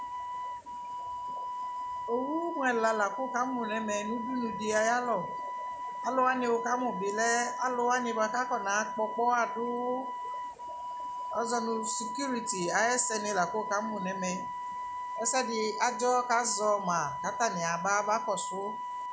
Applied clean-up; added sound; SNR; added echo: none; Wind instrument, woodwind instrument; 5 dB; none.